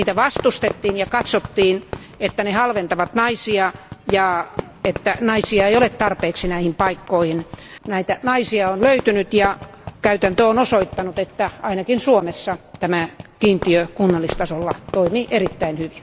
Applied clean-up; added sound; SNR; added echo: none; Fireworks; 13 dB; none.